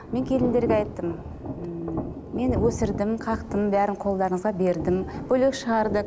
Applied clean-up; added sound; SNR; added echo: none; Thunder / Rain; 8 dB; none.